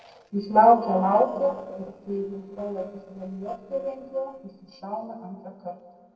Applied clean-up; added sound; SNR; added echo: neural separator model SepFormer DNS4.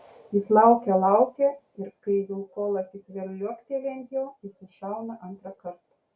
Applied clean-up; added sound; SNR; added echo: none; none; none; none.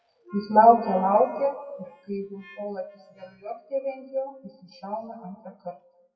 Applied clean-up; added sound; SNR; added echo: classical method WPE with log-MMSE.